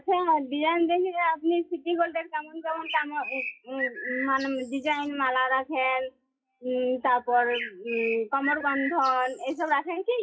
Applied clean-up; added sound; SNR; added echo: classical method WPE with log-MMSE.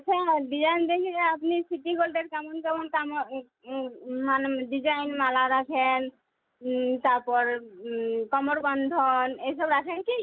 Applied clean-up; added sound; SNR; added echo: none; none; none; none.